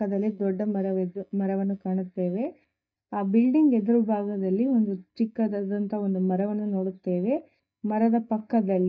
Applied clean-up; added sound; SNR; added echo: neural mask model DeepFilterNet 3.